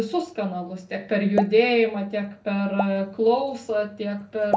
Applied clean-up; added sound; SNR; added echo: none; Explosion; 10 dB; reverberation time 0.3 s.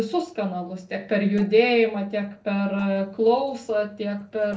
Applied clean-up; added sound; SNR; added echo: neural separator model SepFormer DNS4.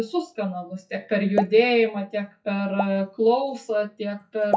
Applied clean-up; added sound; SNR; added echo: classical method WPE with log-MMSE.